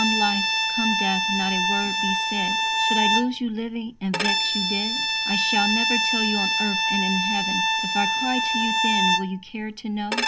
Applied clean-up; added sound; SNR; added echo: none; Bowed string instrument; -4 dB; none.